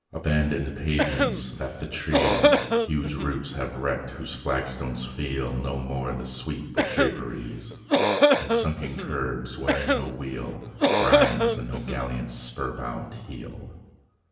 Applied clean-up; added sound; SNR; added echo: none; Cough; -4 dB; reverberation time 1.0 s.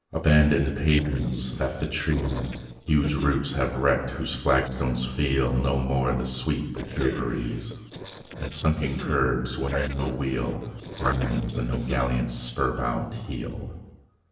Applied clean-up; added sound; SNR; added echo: neural separator model SepFormer DNS4.